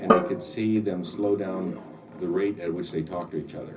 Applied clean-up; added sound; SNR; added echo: none; Drum; -1 dB; reverberation time 0.4 s.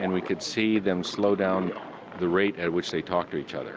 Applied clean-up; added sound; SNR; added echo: none; none; none; none.